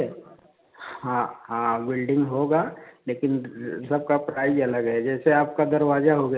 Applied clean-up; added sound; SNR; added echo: none; none; none; none.